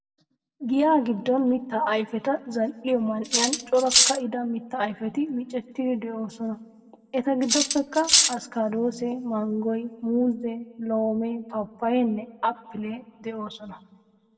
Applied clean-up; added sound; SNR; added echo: none; Cutlery, silverware; -4 dB; reverberation time 1.2 s.